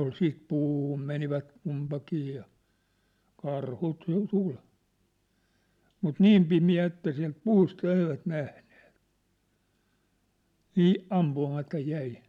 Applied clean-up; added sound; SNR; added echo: none; none; none; none.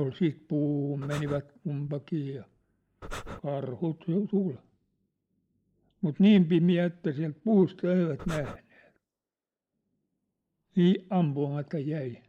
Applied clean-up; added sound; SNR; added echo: neural mask model Resemble Enhance denoiser.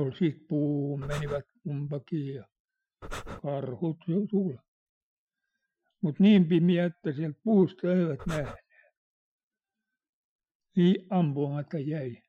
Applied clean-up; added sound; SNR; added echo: classical method Wiener filter.